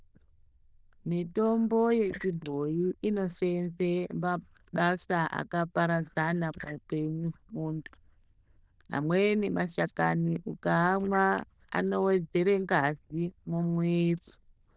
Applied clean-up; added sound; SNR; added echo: neural diffusion model UNIVERSE++.